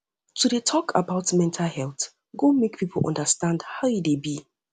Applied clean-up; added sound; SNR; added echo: none; none; none; none.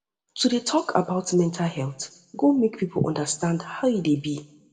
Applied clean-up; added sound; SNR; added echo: none; none; none; reverberation time 0.7 s.